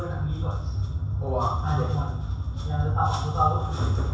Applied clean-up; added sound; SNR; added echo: none; none; none; reverberation time 0.7 s.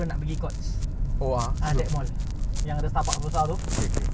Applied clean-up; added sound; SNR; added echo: none; none; none; none.